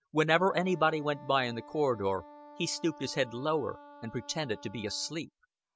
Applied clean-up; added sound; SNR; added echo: none; Wind instrument, woodwind instrument; 20 dB; none.